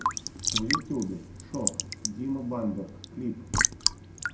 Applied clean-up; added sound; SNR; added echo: none; Raindrop / Drip / Trickle, dribble; -3 dB; reverberation time 0.4 s.